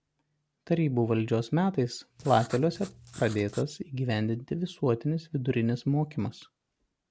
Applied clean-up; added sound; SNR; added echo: none; Writing; 18 dB; none.